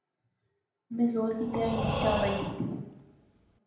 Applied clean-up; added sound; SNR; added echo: none; Breathing; 3 dB; reverberation time 0.9 s.